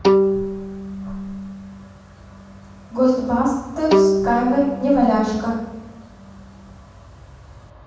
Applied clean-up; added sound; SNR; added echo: none; Bowed string instrument; 1 dB; reverberation time 1.2 s.